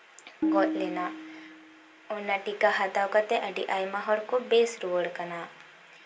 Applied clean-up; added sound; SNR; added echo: none; Tabla; 5 dB; reverberation time 0.2 s.